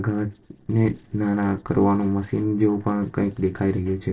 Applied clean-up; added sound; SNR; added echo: neural separator model SepFormer DNS4.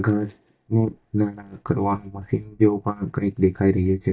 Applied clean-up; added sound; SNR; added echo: neural mask model DeepFilterNet 3.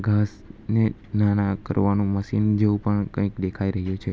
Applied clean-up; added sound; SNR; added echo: none; none; none; none.